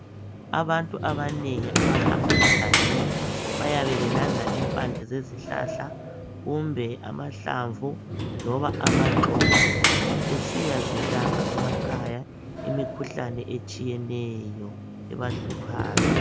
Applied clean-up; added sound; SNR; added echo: none; Sliding door; -5 dB; none.